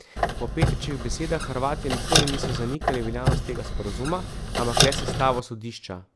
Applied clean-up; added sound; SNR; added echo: none; Squeak; -4 dB; none.